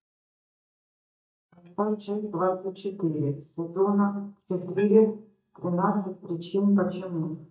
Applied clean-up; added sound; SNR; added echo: neural mask model DeepFilterNet 3.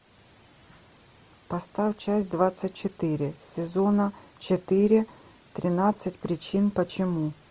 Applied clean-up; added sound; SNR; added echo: none; none; none; none.